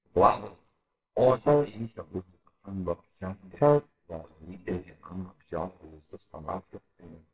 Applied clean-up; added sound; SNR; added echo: neural separator model SepFormer WHAMR!.